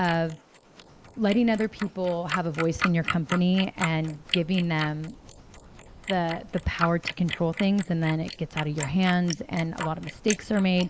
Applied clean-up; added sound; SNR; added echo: neural mask model Resemble Enhance denoiser.